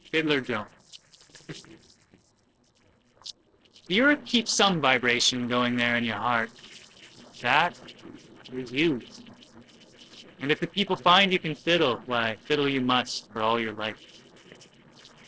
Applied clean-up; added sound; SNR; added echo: neural separator model SepFormer DNS4.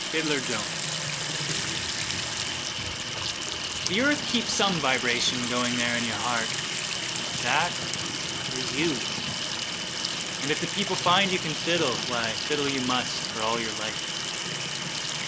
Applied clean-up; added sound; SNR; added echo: none; Sink (filling or washing) / Water tap, faucet; 0 dB; none.